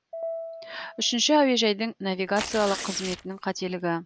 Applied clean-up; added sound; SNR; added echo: none; Tearing + Piano; 11 dB; none.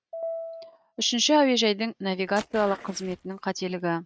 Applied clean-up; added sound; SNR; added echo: neural mask model RNNoise.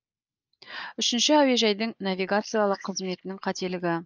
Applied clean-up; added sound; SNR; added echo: neural mask model Resemble Enhance denoiser.